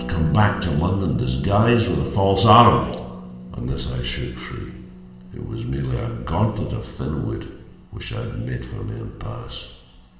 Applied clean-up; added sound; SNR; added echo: none; Harp; 14 dB; reverberation time 1.1 s.